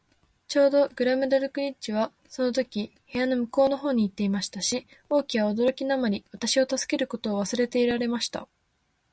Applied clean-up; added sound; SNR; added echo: none; none; none; none.